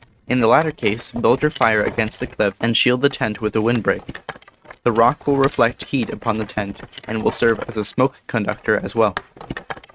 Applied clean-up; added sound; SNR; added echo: neural mask model RNNoise.